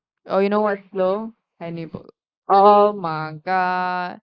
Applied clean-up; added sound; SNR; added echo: neural mask model Resemble Enhance denoiser.